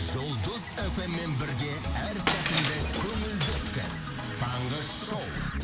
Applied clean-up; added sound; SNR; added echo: none; Shatter; 4 dB; none.